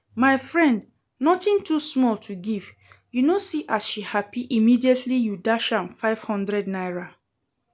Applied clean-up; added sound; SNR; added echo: none; none; none; none.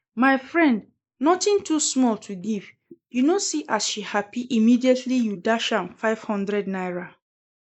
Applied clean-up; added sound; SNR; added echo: neural mask model Resemble Enhance denoiser.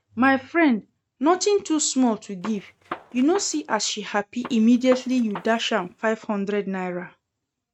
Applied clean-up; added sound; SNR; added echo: neural mask model RNNoise.